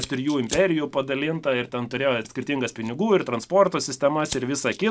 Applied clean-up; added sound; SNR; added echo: none; Fire; 18 dB; none.